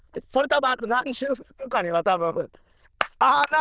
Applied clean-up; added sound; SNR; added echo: neural diffusion model UNIVERSE++.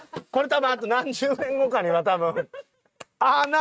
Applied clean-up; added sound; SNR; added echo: neural mask model RNNoise.